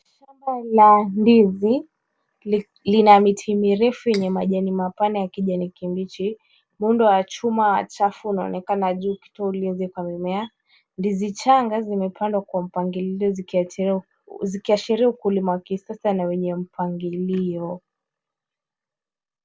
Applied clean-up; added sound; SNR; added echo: none; Cutlery, silverware; 19 dB; none.